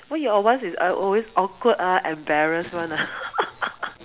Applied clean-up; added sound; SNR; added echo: none; none; none; none.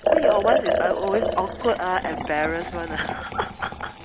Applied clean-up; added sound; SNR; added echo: none; Liquid; -1 dB; none.